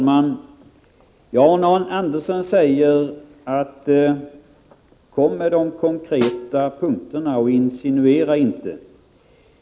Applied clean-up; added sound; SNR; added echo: none; Snare drum; 16 dB; none.